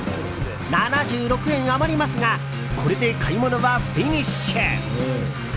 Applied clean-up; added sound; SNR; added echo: none; Accelerating, revving, vroom / Motor vehicle (road); 6 dB; none.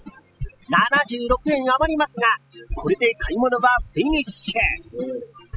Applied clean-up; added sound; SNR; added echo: classical method spectral subtraction.